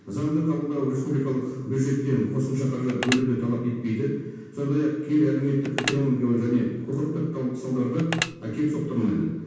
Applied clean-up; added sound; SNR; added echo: none; Telephone; 11 dB; reverberation time 1.2 s.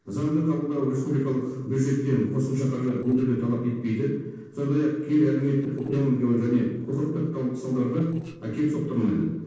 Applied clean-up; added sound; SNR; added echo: neural separator model SepFormer DNS4.